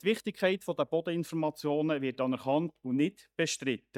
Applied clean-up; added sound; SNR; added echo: neural mask model DeepFilterNet 3.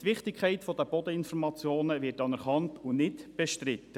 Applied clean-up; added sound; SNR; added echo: none; none; none; none.